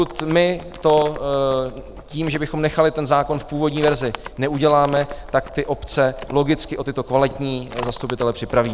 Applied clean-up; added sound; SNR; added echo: none; Livestock, farm animals, working animals; 15 dB; none.